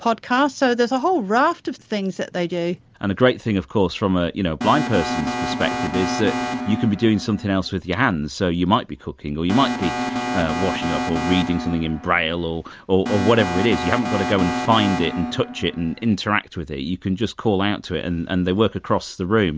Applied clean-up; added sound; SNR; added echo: none; Alarm; 4 dB; none.